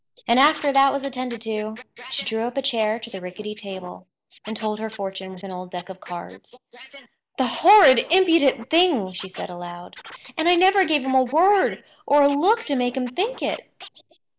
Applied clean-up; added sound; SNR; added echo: neural mask model Resemble Enhance denoiser.